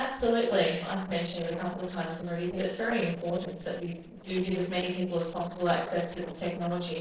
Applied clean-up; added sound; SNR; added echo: neural separator model SepFormer DNS4.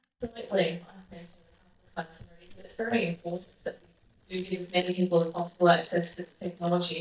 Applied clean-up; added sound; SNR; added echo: neural mask model DeepFilterNet 3.